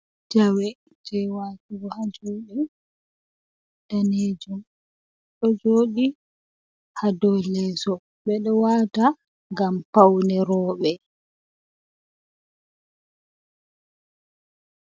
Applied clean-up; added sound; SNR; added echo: none; none; none; none.